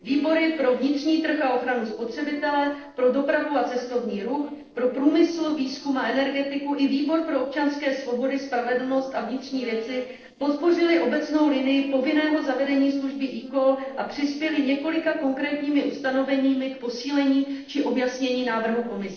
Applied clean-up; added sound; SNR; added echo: neural separator model SepFormer DNS4.